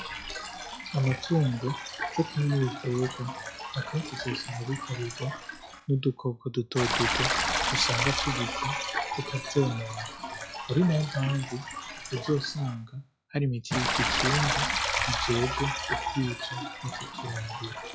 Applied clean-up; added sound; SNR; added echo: classical method log-MMSE.